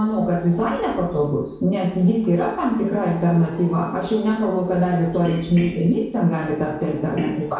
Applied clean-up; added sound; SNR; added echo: none; Animal; 18 dB; reverberation time 0.6 s.